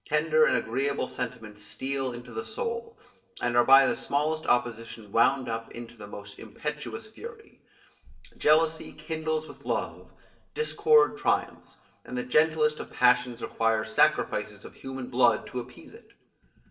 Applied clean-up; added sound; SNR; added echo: none; none; none; reverberation time 0.6 s.